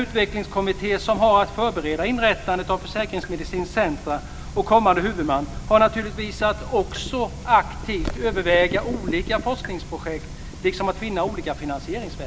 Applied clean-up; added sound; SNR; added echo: none; Drip / Water tap, faucet; 11 dB; none.